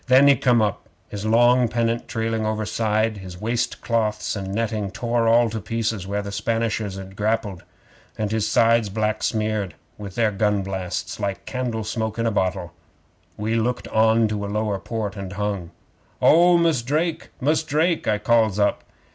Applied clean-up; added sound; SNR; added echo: none; none; none; none.